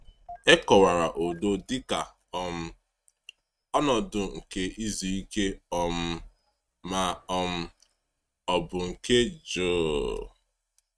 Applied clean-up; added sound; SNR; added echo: neural mask model RNNoise.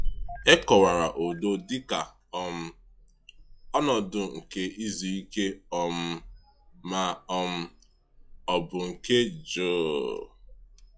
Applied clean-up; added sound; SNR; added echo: classical method log-MMSE.